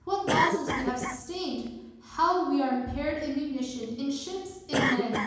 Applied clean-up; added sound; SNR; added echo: none; Cough; 4 dB; reverberation time 1.0 s.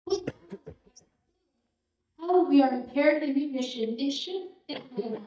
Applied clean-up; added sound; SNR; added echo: neural mask model DeepFilterNet 3.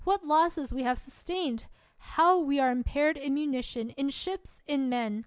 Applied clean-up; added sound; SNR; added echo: none; none; none; none.